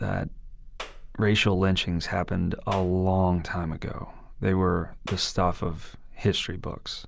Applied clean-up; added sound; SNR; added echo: none; Clapping; 17 dB; none.